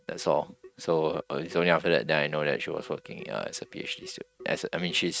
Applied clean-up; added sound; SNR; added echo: neural mask model RNNoise.